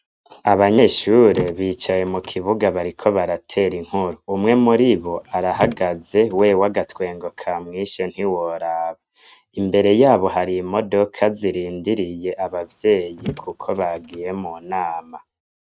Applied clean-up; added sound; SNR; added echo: neural mask model RNNoise.